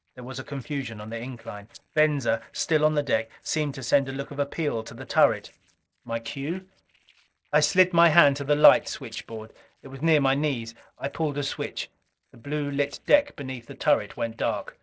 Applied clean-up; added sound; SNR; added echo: neural separator model SepFormer DNS4.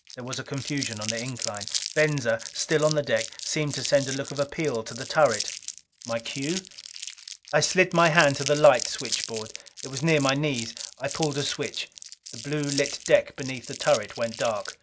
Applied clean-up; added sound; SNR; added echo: none; Crumpling, crinkling; 10 dB; none.